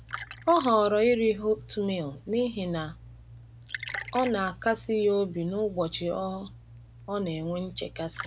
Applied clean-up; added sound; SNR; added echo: none; Liquid; 15 dB; none.